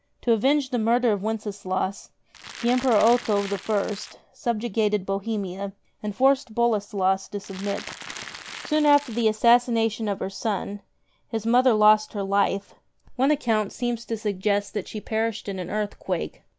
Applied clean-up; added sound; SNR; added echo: none; Crackle; 14 dB; none.